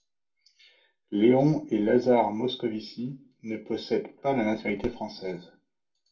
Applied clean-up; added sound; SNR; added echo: none; none; none; reverberation time 0.2 s.